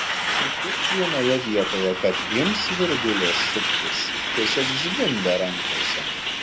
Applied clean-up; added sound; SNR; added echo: none; Truck; -1 dB; none.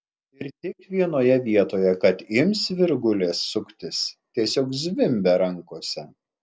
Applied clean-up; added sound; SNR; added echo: none; none; none; none.